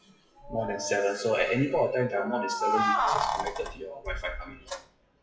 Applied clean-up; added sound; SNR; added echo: classical method WPE with log-MMSE.